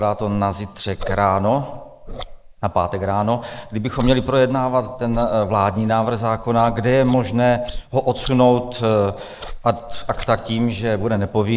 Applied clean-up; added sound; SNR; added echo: neural mask model Resemble Enhance denoiser.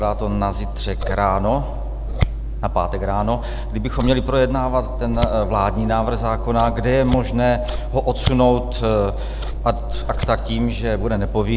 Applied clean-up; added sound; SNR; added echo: none; Scissors; 3 dB; none.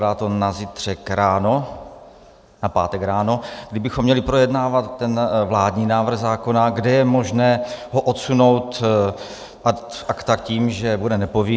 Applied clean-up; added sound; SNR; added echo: none; none; none; none.